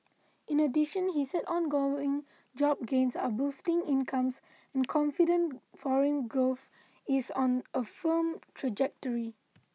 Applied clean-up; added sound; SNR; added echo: none; none; none; none.